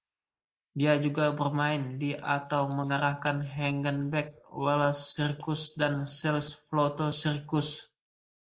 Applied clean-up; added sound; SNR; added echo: neural mask model Resemble Enhance denoiser.